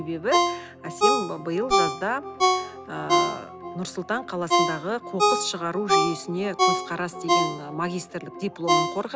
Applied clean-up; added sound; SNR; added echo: none; Ringtone; -5 dB; none.